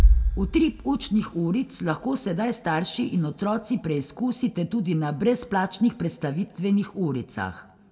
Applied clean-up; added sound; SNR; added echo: none; Bass drum; 4 dB; reverberation time 0.9 s.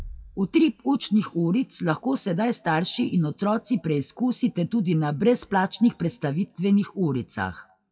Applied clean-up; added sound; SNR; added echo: classical method WPE with log-MMSE.